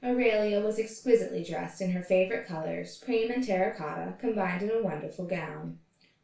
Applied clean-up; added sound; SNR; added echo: none; none; none; reverberation time 0.3 s.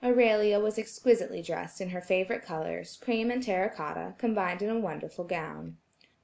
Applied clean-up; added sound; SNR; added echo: none; none; none; none.